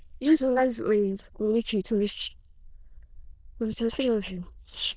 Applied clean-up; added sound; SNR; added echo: neural diffusion model UNIVERSE++.